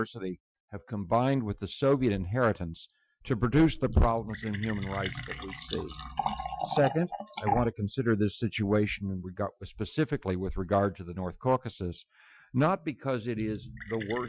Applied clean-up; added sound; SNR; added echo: classical method Wiener filter.